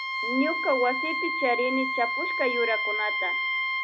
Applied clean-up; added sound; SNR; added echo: none; Wind instrument, woodwind instrument; -1 dB; none.